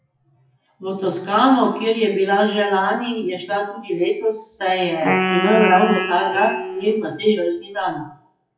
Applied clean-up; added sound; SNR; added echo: classical method WPE with log-MMSE.